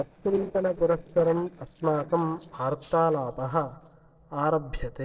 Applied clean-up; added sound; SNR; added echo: neural separator model SepFormer DNS4.